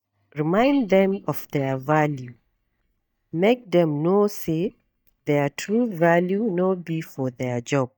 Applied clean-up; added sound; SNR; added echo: neural mask model DeepFilterNet 3.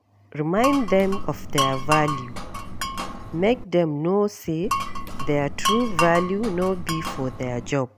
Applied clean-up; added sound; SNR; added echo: none; Glass; 3 dB; none.